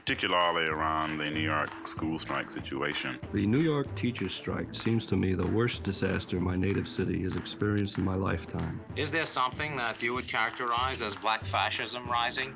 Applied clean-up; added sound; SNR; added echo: none; none; none; none.